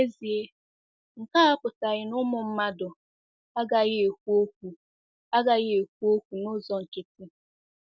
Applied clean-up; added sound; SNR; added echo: none; none; none; none.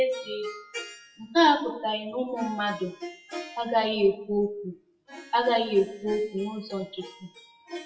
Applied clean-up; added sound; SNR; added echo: classical method WPE with log-MMSE.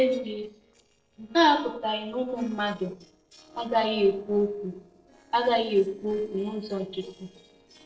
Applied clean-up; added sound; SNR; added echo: neural separator model SepFormer DNS4.